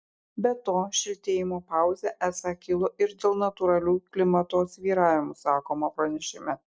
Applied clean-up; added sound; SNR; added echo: none; none; none; none.